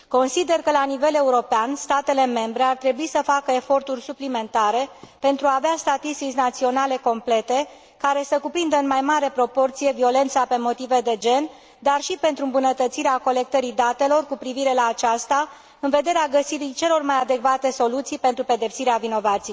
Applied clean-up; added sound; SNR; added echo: none; none; none; none.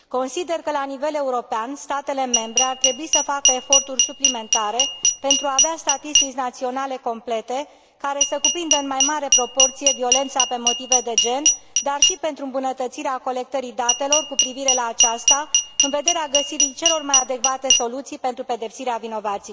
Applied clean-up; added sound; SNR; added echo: none; Glass; -5 dB; none.